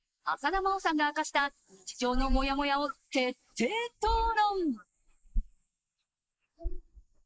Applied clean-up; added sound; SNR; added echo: neural mask model Resemble Enhance denoiser.